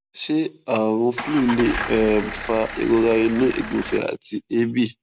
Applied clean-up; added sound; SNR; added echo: none; Engine starting / Car; 9 dB; none.